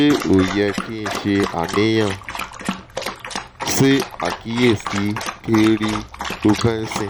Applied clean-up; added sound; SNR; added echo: none; Dog; 8 dB; none.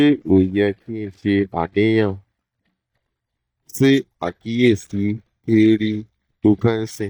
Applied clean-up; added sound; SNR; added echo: neural mask model DeepFilterNet 3.